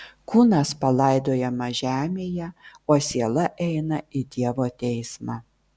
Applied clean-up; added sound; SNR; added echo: none; none; none; none.